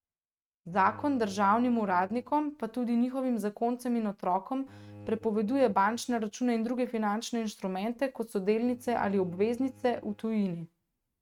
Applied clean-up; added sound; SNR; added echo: neural mask model RNNoise.